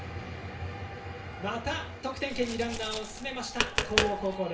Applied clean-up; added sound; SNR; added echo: none; Tap; 0 dB; reverberation time 0.4 s.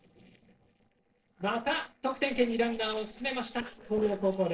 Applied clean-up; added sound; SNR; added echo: neural separator model SepFormer DNS4.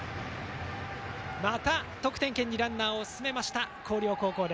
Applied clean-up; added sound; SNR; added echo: none; none; none; none.